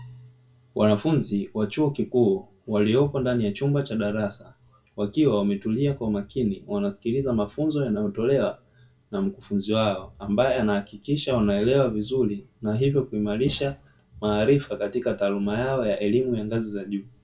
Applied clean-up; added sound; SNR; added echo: none; none; none; reverberation time 0.2 s.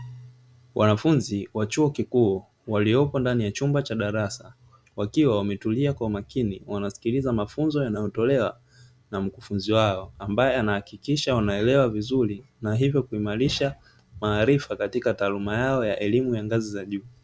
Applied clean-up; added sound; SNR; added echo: none; none; none; none.